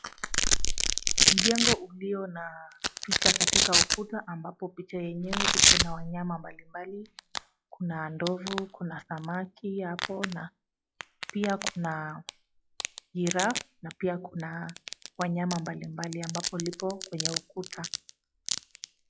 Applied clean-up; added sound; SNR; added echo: classical method log-MMSE.